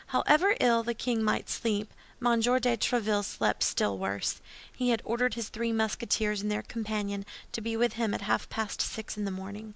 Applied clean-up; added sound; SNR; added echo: none; none; none; none.